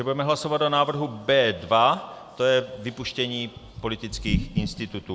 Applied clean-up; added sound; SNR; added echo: none; none; none; none.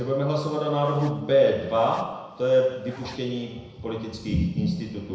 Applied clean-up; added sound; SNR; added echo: none; Zipper (clothing); 20 dB; reverberation time 1.0 s.